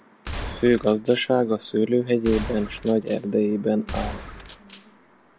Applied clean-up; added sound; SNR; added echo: none; Gunshot, gunfire; 12 dB; none.